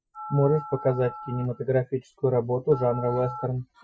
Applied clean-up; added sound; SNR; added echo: classical method Wiener filter.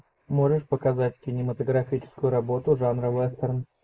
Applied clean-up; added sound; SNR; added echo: neural mask model Resemble Enhance denoiser.